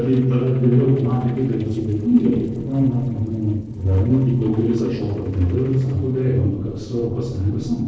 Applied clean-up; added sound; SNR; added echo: neural separator model SepFormer DNS4.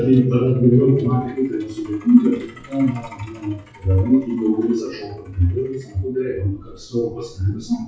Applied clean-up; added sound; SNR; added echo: classical method WPE with log-MMSE.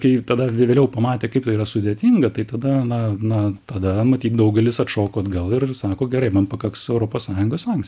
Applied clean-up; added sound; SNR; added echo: none; none; none; none.